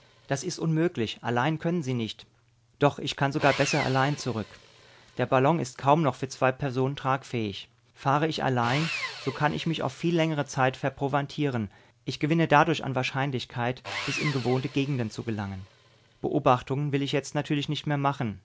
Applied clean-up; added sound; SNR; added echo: none; Sawing; 15 dB; none.